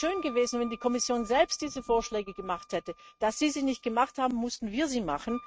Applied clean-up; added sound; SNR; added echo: neural mask model RNNoise.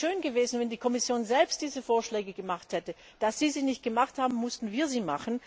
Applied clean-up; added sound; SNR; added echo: none; none; none; none.